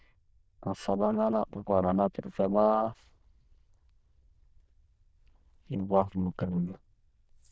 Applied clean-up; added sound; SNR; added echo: neural diffusion model UNIVERSE++.